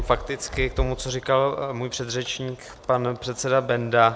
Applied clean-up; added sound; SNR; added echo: none; none; none; none.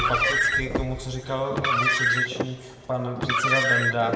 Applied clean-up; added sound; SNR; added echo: none; Car; -4 dB; reverberation time 1.3 s.